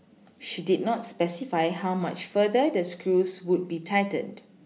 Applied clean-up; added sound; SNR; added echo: none; none; none; none.